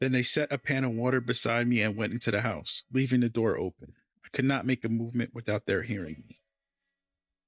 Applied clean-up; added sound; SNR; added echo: neural mask model DeepFilterNet 3.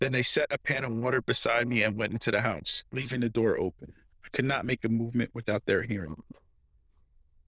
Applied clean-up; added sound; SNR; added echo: neural diffusion model UNIVERSE++.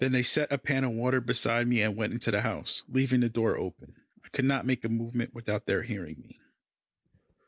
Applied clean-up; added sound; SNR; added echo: none; none; none; none.